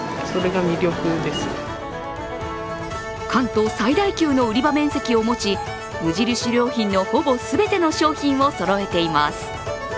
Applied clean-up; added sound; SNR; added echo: none; Sliding door; 20 dB; none.